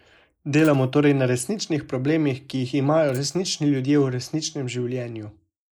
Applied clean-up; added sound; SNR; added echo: neural mask model Resemble Enhance denoiser.